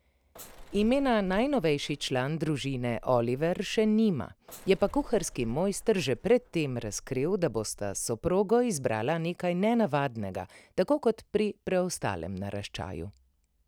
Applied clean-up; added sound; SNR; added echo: none; Bus / Engine; 17 dB; none.